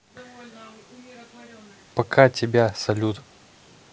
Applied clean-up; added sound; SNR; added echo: none; none; none; none.